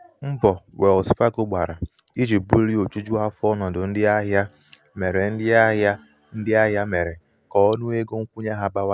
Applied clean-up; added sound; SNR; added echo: none; none; none; none.